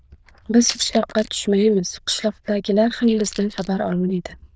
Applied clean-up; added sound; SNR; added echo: neural diffusion model UNIVERSE++.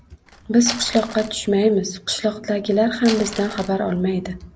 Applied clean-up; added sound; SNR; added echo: none; Crumpling, crinkling; 14 dB; none.